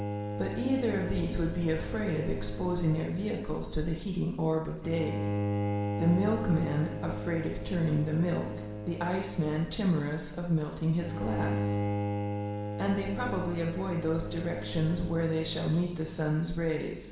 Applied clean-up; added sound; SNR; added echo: none; Bowed string instrument; 5 dB; reverberation time 1.1 s.